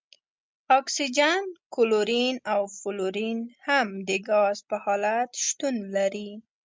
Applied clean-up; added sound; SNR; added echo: none; none; none; none.